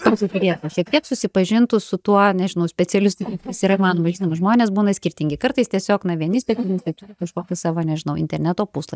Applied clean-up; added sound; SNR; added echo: neural mask model DeepFilterNet 3.